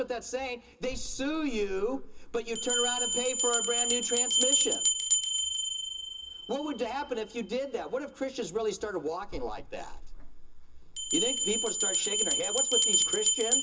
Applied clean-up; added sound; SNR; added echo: none; Bell; -4 dB; reverberation time 0.2 s.